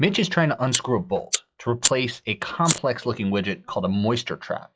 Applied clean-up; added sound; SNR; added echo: classical method log-MMSE.